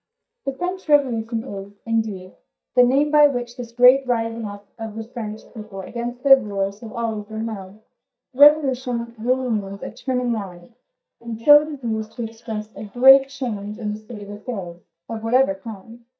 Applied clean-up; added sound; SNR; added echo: neural mask model DeepFilterNet 3.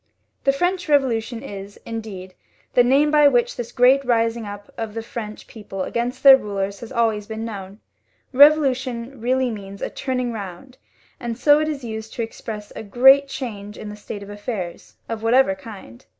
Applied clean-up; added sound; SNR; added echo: none; none; none; none.